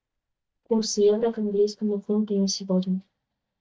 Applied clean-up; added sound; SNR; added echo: neural mask model DeepFilterNet 3.